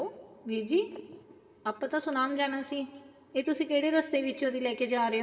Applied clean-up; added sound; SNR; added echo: none; none; none; reverberation time 1.6 s.